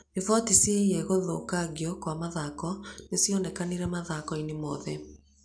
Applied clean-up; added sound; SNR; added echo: none; none; none; none.